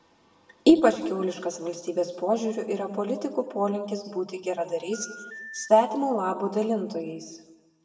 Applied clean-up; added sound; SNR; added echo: none; Telephone; 18 dB; reverberation time 1.0 s.